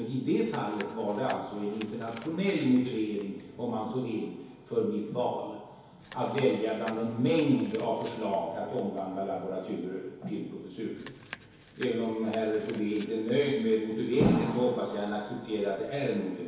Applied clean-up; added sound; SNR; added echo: none; Chewing, mastication; 20 dB; reverberation time 2.2 s.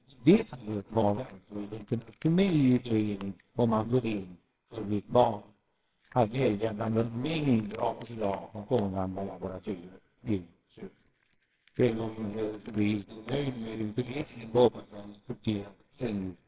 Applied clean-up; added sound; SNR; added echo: neural separator model SepFormer WHAMR!.